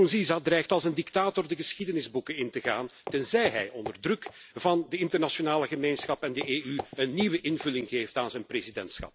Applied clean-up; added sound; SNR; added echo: none; Walk, footsteps; 15 dB; none.